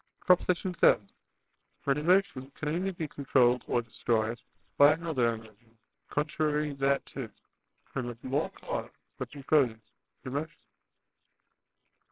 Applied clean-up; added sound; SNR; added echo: neural separator model SepFormer WHAMR!.